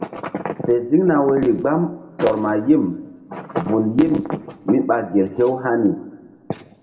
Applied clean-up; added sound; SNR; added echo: none; none; none; reverberation time 1.0 s.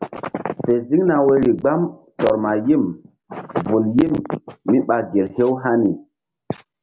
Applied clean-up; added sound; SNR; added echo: none; none; none; none.